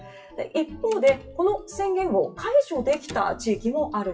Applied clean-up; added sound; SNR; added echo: classical method WPE with log-MMSE.